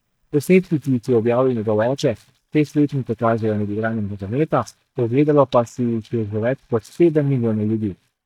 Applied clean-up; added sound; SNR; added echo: neural mask model DeepFilterNet 3.